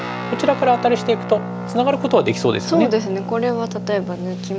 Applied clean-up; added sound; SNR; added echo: none; Guitar; 8 dB; none.